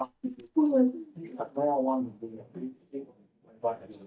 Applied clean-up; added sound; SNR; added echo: neural mask model DeepFilterNet 3.